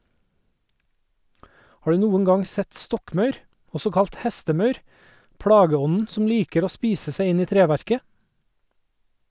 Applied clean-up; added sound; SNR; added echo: none; none; none; none.